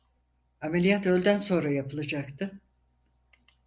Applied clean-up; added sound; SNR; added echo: none; none; none; none.